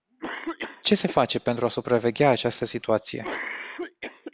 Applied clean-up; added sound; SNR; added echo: none; Cough; 12 dB; none.